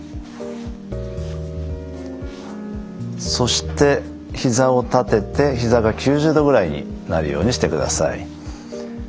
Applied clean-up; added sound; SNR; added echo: none; none; none; none.